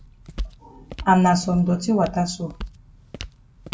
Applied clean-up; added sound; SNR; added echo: none; Walk, footsteps; 13 dB; reverberation time 0.2 s.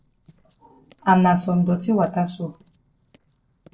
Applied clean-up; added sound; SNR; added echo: neural separator model SepFormer DNS4.